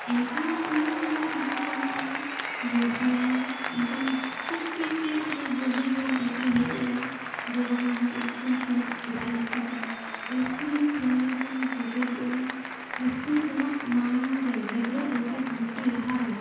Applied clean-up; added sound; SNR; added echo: none; Applause; 6 dB; reverberation time 1.2 s.